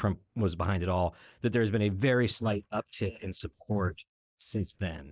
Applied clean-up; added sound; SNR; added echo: neural mask model Resemble Enhance denoiser.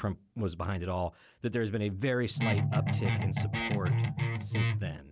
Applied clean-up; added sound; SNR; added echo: none; Guitar; -4 dB; none.